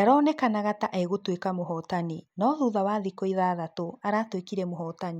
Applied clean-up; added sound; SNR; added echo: none; none; none; none.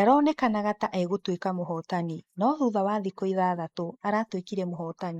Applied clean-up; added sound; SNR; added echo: neural mask model Resemble Enhance denoiser.